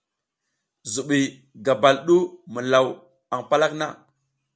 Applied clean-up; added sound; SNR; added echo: none; none; none; none.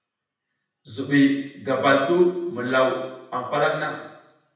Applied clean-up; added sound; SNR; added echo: none; none; none; reverberation time 0.9 s.